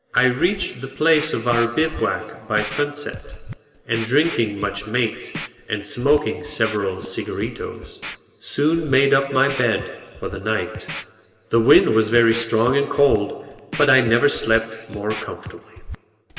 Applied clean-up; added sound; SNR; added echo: none; Scratching (performance technique); 15 dB; reverberation time 1.8 s.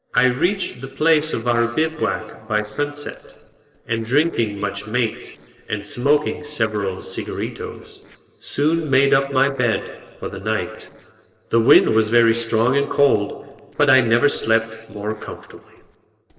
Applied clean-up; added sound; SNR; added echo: neural separator model SepFormer DNS4.